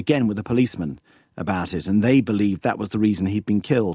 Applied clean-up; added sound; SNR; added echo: none; none; none; none.